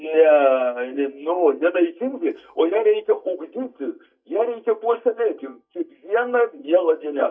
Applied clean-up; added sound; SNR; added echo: neural mask model DeepFilterNet 3.